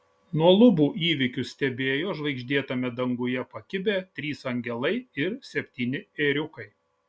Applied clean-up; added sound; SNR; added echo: none; none; none; none.